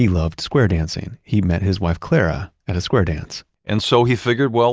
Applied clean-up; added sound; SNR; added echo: none; none; none; none.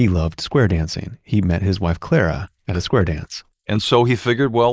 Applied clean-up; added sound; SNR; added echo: neural mask model Resemble Enhance denoiser.